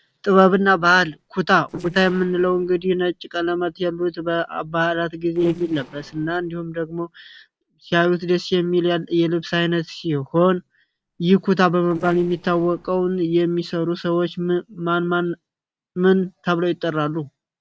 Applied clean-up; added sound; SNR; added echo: neural separator model SepFormer DNS4.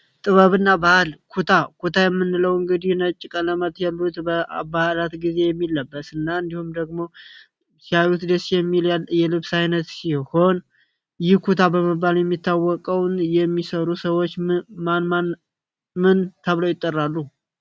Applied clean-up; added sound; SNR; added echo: none; none; none; none.